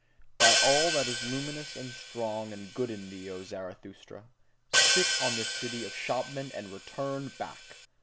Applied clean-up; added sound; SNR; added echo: none; Hi-hat; -3 dB; none.